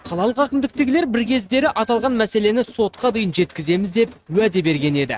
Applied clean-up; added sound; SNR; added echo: neural mask model RNNoise.